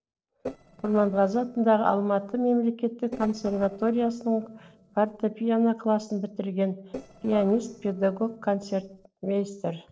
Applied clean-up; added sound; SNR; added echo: neural separator model SepFormer DNS4.